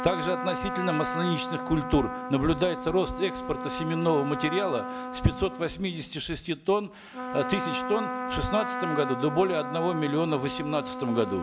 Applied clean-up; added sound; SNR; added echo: none; Trumpet; 6 dB; none.